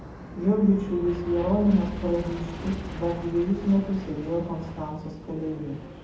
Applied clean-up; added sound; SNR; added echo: none; Aircraft; 11 dB; reverberation time 1.2 s.